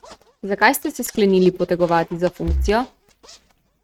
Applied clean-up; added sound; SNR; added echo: neural mask model RNNoise.